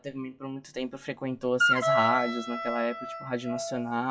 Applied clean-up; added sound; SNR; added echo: classical method WPE with log-MMSE.